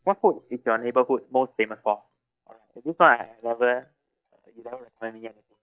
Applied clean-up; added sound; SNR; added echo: neural mask model DeepFilterNet 3.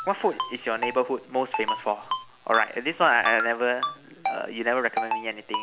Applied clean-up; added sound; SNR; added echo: none; Ringtone; 6 dB; none.